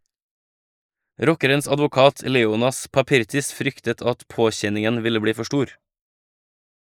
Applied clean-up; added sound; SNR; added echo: neural mask model Resemble Enhance denoiser.